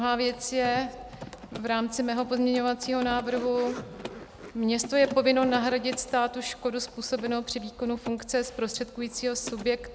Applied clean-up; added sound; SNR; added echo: none; Zipper (clothing) + Mechanisms; 16 dB; none.